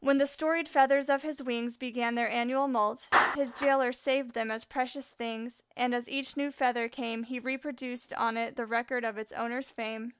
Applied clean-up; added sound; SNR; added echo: none; Clapping; 9 dB; none.